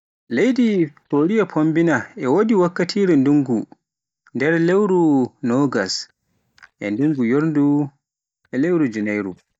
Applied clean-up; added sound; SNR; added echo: neural mask model DeepFilterNet 3.